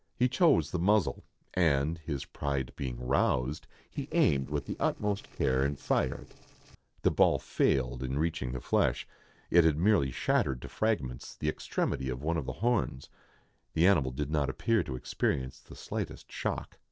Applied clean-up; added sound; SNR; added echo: neural separator model SepFormer DNS4.